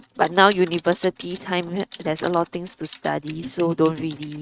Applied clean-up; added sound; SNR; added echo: neural mask model RNNoise.